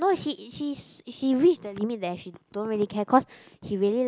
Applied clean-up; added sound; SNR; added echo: none; none; none; none.